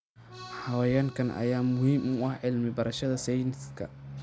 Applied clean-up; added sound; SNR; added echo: none; Accordion; 19 dB; none.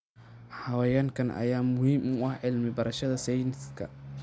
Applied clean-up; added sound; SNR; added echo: none; none; none; none.